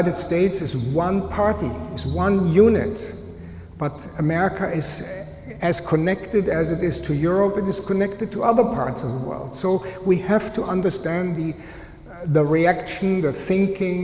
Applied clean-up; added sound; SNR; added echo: none; none; none; none.